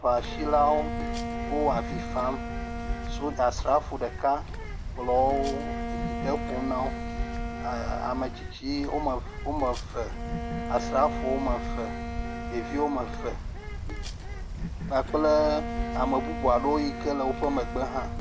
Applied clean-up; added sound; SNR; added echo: none; Bird + Bowed string instrument; 3 dB; none.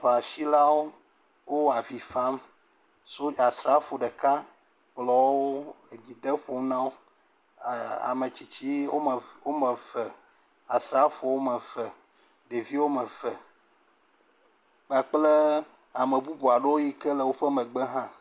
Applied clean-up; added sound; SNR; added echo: none; none; none; none.